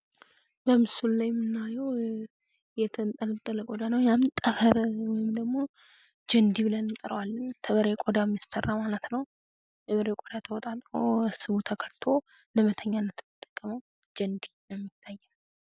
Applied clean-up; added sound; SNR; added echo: none; none; none; none.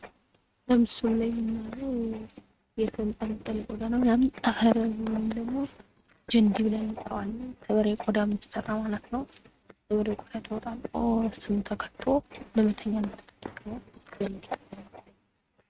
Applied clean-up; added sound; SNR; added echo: neural mask model RNNoise.